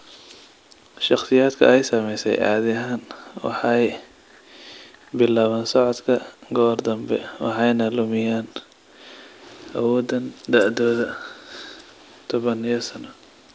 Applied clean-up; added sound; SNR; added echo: none; none; none; none.